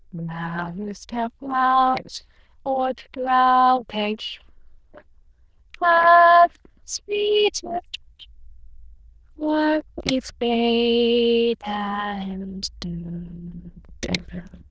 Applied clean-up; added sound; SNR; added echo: neural diffusion model UNIVERSE++.